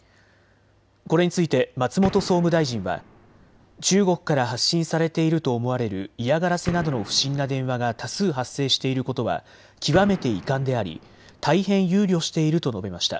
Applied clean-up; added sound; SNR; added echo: none; Gunshot, gunfire; 16 dB; none.